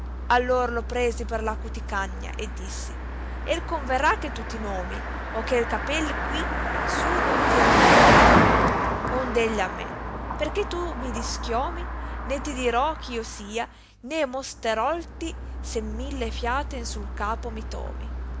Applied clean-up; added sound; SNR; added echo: none; Car passing by; -4 dB; none.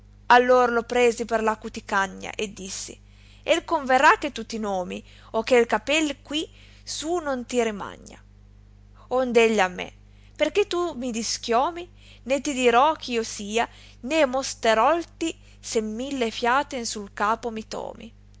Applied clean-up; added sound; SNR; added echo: none; none; none; none.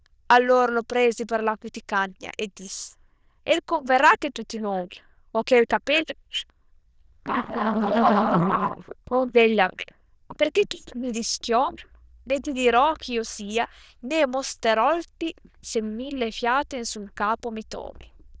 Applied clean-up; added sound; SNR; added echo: neural diffusion model UNIVERSE++.